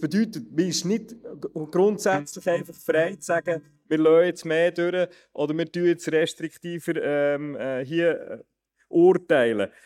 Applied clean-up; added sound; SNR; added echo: neural mask model DeepFilterNet 3.